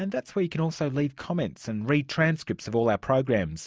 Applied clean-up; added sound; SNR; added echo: none; none; none; none.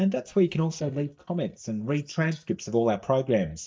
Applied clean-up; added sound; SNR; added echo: neural mask model DeepFilterNet 3.